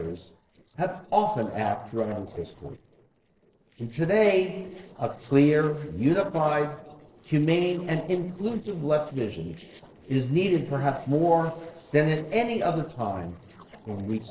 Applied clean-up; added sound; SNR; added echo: neural separator model SepFormer DNS4.